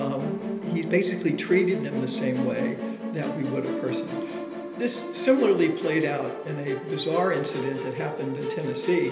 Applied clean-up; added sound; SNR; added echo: none; Musical instrument; 5 dB; reverberation time 1.4 s.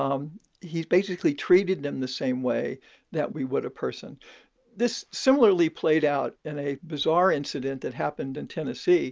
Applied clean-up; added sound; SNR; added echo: none; none; none; none.